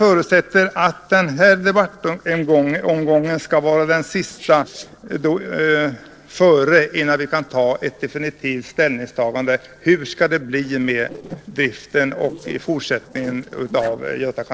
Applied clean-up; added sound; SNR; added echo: neural separator model SepFormer DNS4.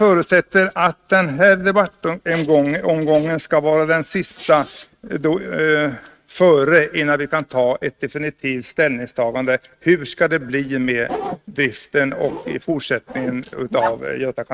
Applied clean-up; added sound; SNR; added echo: neural mask model RNNoise.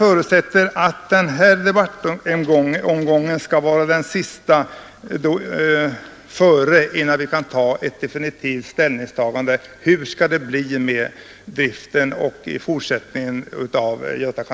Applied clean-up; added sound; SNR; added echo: none; none; none; none.